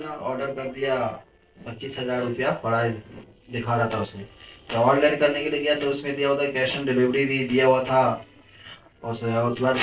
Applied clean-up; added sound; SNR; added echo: neural separator model SepFormer DNS4.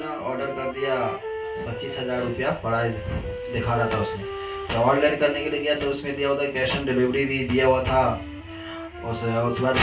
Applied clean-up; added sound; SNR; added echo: none; Wind instrument, woodwind instrument; 10 dB; reverberation time 0.3 s.